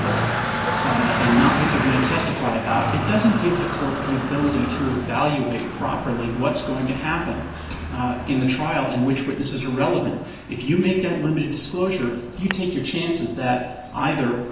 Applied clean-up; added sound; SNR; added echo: none; Traffic noise, roadway noise; 5 dB; reverberation time 0.9 s.